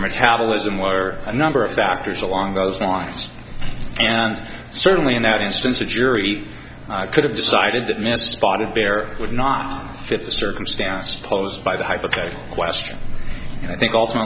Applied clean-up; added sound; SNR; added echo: none; none; none; none.